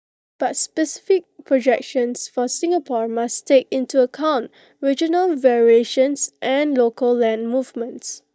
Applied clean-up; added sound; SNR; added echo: neural mask model DeepFilterNet 3.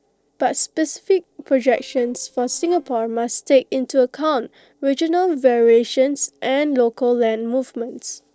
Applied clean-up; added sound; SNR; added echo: neural separator model SepFormer DNS4.